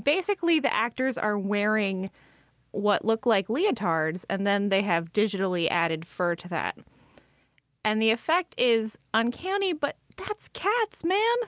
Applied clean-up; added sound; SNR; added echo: none; none; none; none.